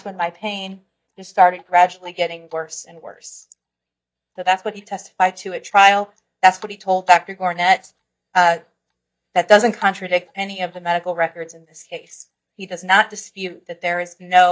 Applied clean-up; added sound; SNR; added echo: neural mask model DeepFilterNet 3.